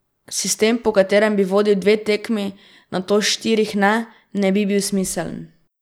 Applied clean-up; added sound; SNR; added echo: none; none; none; none.